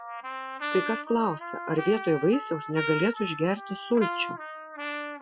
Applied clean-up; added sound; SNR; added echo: classical method Wiener filter.